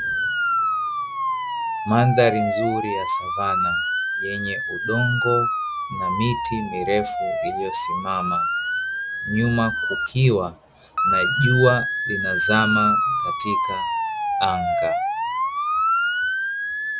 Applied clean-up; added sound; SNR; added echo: none; Motor vehicle (road) / Siren; -2 dB; none.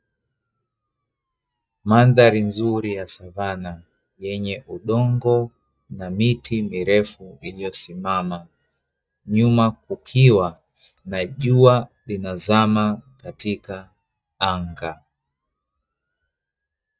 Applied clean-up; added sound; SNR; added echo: neural mask model DeepFilterNet 3.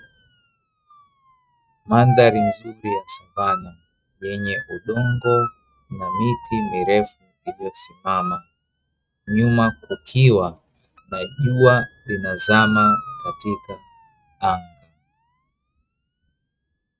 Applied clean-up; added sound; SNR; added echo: neural mask model RNNoise.